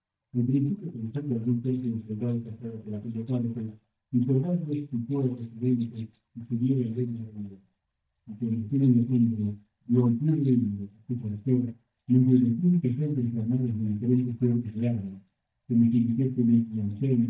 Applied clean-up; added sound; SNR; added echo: neural mask model DeepFilterNet 3.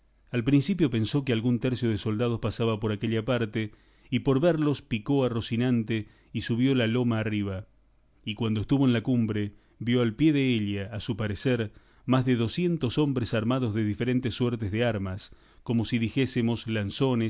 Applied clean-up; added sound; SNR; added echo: none; none; none; none.